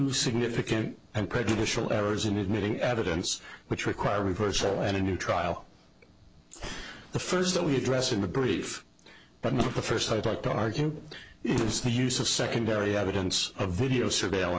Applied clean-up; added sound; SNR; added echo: neural mask model Resemble Enhance denoiser.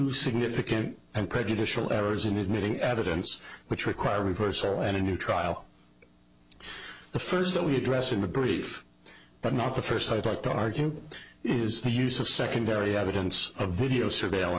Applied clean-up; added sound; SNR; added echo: none; none; none; none.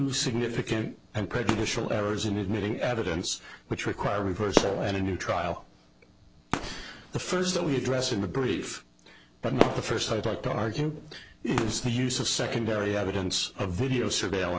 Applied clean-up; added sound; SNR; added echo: none; Fireworks; 8 dB; none.